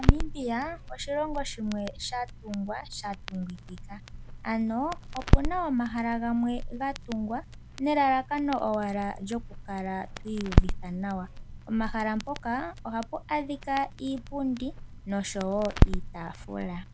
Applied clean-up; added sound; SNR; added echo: none; Crackle; -1 dB; none.